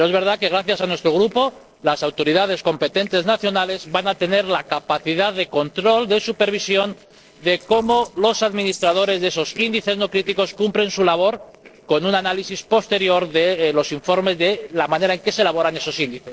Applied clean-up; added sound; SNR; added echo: neural separator model SepFormer DNS4.